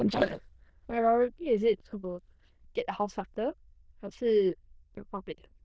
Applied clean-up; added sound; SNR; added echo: neural diffusion model UNIVERSE++.